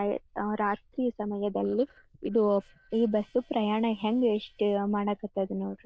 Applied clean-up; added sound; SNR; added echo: neural diffusion model UNIVERSE++.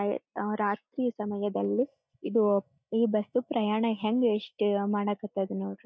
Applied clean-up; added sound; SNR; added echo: neural mask model DeepFilterNet 3.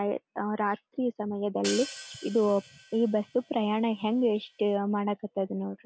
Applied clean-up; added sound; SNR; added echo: none; Hi-hat; 15 dB; none.